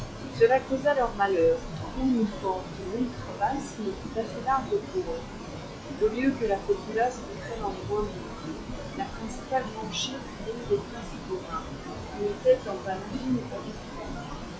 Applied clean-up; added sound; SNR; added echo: classical method log-MMSE.